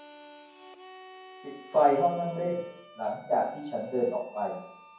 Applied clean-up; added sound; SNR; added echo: none; Harmonica; 19 dB; reverberation time 0.9 s.